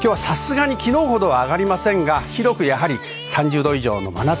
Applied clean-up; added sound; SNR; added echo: none; none; none; none.